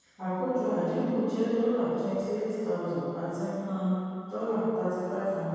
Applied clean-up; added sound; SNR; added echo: none; none; none; reverberation time 2.2 s.